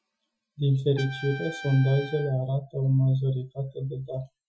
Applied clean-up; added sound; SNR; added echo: classical method Wiener filter.